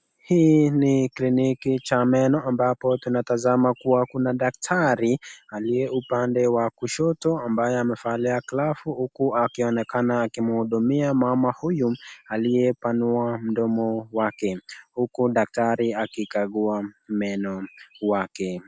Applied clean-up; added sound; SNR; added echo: none; none; none; none.